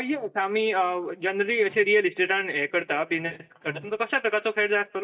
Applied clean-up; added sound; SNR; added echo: neural mask model DeepFilterNet 3.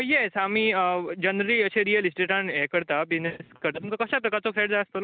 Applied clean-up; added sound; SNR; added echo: none; none; none; none.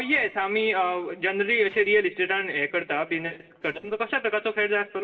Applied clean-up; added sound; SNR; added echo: neural separator model SepFormer DNS4.